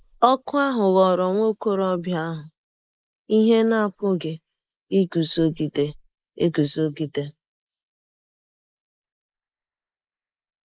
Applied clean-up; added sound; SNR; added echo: neural mask model Resemble Enhance denoiser.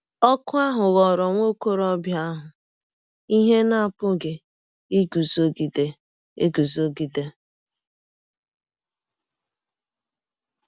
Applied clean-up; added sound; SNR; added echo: none; none; none; none.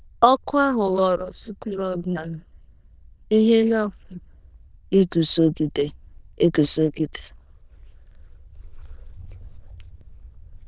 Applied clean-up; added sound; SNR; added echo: neural diffusion model UNIVERSE++.